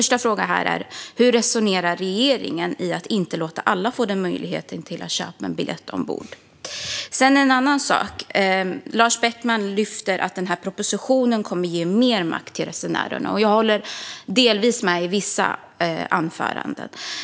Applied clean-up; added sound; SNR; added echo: none; none; none; none.